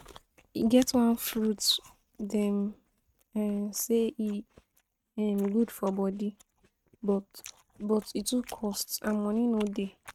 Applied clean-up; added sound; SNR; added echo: neural mask model RNNoise.